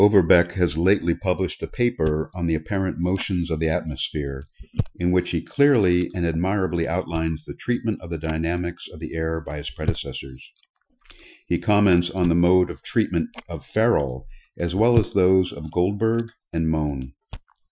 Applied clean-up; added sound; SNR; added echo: classical method Wiener filter.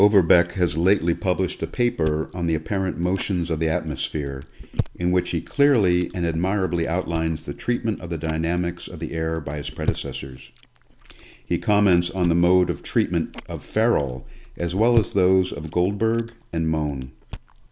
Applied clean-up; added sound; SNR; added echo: none; Chewing, mastication; 15 dB; none.